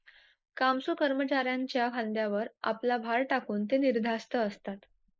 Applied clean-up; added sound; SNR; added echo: neural mask model Resemble Enhance denoiser.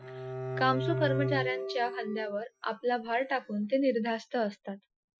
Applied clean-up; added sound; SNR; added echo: classical method Wiener filter.